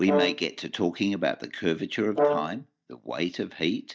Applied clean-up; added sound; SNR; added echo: neural mask model DeepFilterNet 3.